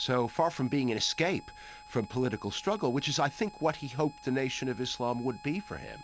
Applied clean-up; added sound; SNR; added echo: none; Harmonica; 20 dB; none.